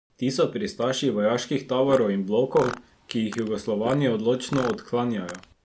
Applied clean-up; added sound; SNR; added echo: none; Fart; 15 dB; none.